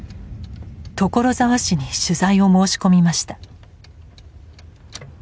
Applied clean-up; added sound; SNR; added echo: none; none; none; none.